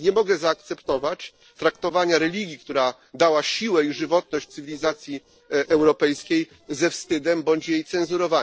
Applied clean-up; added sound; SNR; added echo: neural separator model SepFormer DNS4.